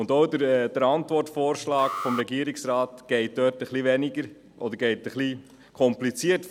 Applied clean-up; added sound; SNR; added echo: none; Alarm; 12 dB; none.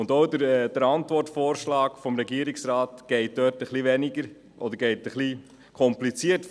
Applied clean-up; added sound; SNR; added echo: none; none; none; none.